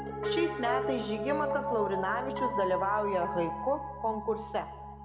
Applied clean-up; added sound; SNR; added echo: none; Piano; 2 dB; reverberation time 1.2 s.